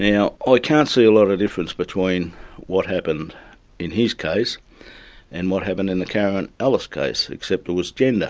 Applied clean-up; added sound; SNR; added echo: none; none; none; none.